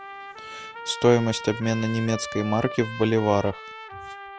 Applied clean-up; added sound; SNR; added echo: none; Trumpet; 12 dB; none.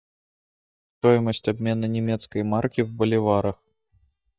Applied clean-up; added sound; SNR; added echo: neural mask model DeepFilterNet 3.